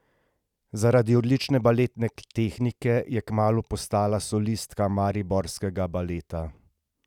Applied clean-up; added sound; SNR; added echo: none; none; none; none.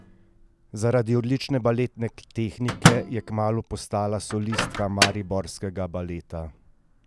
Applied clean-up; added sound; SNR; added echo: none; Microwave oven; 3 dB; none.